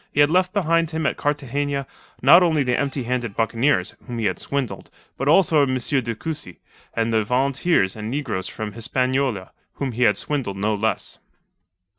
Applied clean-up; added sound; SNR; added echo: neural separator model SepFormer DNS4.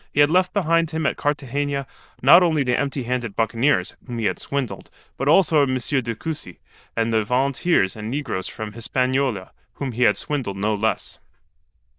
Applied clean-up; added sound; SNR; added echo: neural diffusion model UNIVERSE++.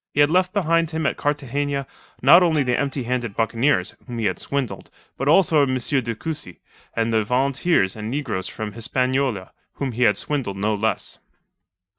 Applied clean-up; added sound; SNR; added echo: neural mask model DeepFilterNet 3.